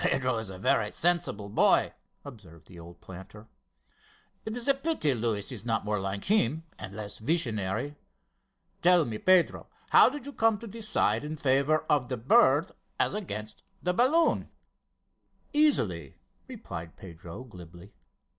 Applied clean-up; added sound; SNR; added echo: none; none; none; none.